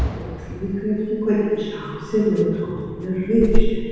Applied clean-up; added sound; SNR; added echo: none; Alarm / Insect; 2 dB; reverberation time 1.9 s.